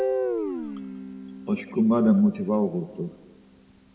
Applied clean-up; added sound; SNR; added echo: none; Guitar; 7 dB; reverberation time 1.1 s.